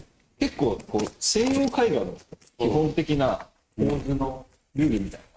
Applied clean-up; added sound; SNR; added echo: neural mask model RNNoise.